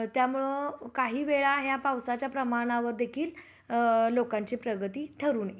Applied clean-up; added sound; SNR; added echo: none; none; none; none.